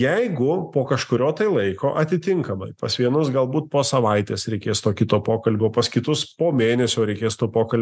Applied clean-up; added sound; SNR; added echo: none; none; none; none.